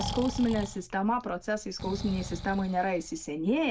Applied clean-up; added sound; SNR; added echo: none; Breathing; 10 dB; none.